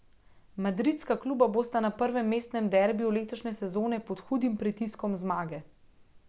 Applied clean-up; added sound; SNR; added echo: none; none; none; none.